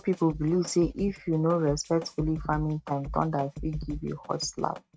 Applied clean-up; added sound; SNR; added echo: neural mask model RNNoise.